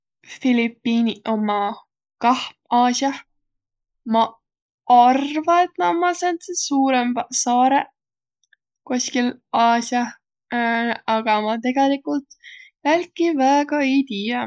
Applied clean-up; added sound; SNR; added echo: neural mask model Resemble Enhance denoiser.